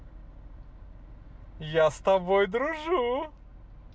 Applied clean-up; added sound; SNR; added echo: none; none; none; none.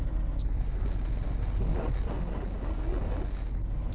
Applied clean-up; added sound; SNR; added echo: neural separator model SepFormer DNS4.